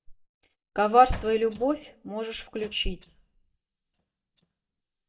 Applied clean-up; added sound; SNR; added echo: neural mask model DeepFilterNet 3.